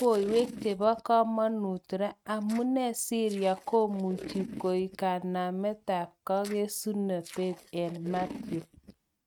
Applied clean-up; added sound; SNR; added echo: neural mask model RNNoise.